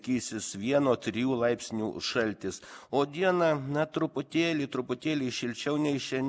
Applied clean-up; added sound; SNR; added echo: none; none; none; none.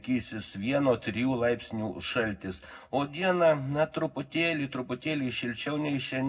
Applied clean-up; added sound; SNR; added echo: none; none; none; reverberation time 0.3 s.